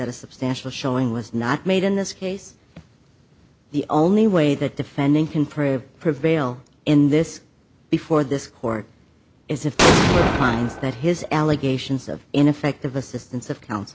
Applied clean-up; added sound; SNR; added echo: none; Explosion; -2 dB; none.